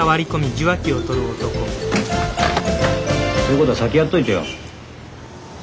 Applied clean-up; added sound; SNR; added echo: none; none; none; none.